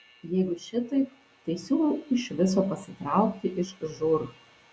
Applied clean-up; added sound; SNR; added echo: none; none; none; none.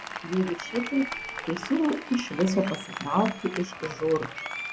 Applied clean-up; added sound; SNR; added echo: none; Applause; 9 dB; none.